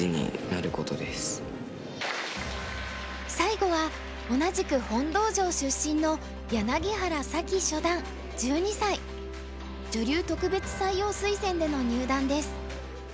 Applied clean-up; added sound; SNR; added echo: none; none; none; none.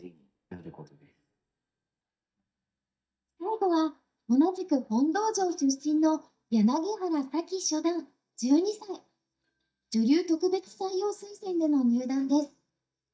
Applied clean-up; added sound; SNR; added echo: neural mask model DeepFilterNet 3.